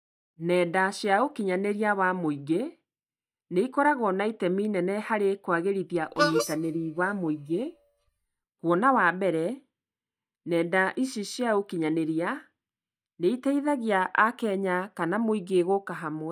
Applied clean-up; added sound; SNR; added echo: neural mask model DeepFilterNet 3.